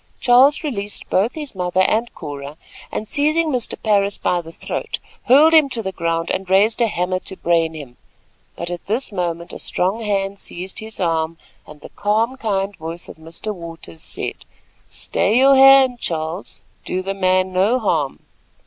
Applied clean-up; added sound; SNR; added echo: none; none; none; none.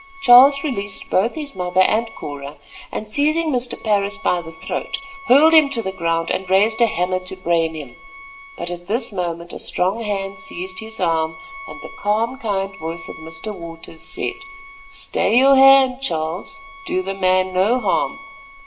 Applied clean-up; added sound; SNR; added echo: none; Bowed string instrument; 20 dB; reverberation time 0.4 s.